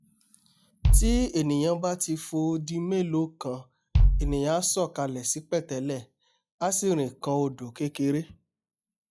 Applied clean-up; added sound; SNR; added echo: classical method log-MMSE.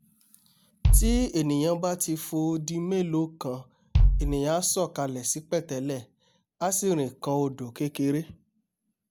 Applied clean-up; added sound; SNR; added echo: none; Bass drum; -2 dB; none.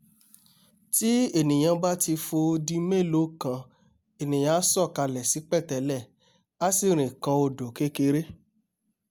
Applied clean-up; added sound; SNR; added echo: none; none; none; none.